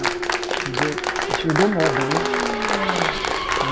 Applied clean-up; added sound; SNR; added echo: none; Applause + Race car, auto racing / Accelerating, revving, vroom; -4 dB; none.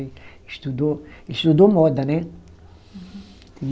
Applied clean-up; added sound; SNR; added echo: none; none; none; none.